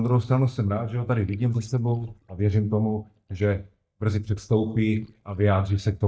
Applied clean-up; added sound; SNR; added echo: neural mask model DeepFilterNet 3.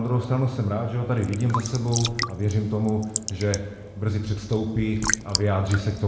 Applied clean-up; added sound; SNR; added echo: none; Raindrop / Drip / Trickle, dribble; 9 dB; reverberation time 1.1 s.